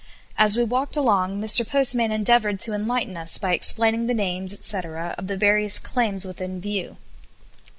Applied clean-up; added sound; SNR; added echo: none; none; none; none.